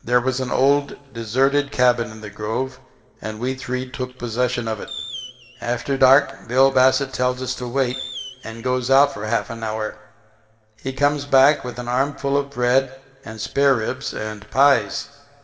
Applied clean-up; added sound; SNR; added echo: none; Fireworks; 16 dB; reverberation time 2.3 s.